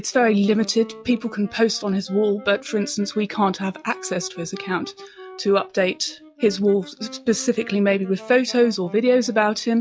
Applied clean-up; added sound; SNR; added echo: classical method log-MMSE.